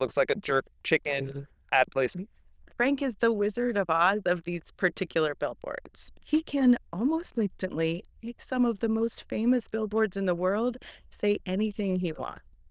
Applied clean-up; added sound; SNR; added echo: neural diffusion model UNIVERSE++.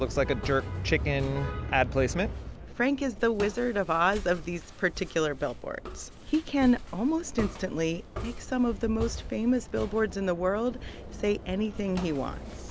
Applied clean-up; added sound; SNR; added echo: none; Walk, footsteps; 14 dB; none.